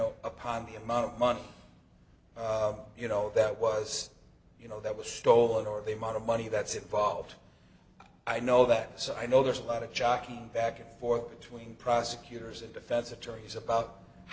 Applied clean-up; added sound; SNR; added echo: none; none; none; none.